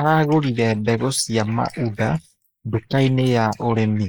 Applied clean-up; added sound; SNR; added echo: neural mask model Resemble Enhance denoiser.